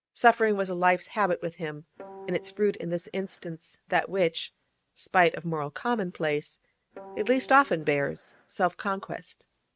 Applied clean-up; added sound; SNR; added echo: neural mask model RNNoise.